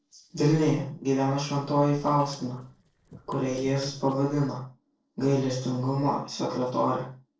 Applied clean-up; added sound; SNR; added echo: neural separator model SepFormer DNS4.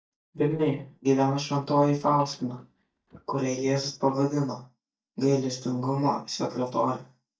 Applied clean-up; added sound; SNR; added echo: neural mask model DeepFilterNet 3.